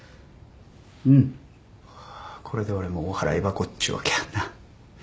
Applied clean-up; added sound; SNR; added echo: none; none; none; none.